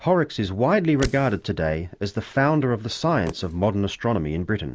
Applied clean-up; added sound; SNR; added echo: none; Fireworks; 17 dB; none.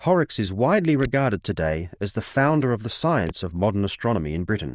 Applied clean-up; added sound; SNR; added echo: neural diffusion model UNIVERSE++.